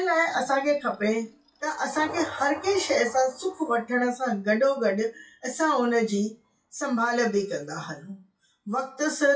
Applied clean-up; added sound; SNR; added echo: classical method WPE with log-MMSE.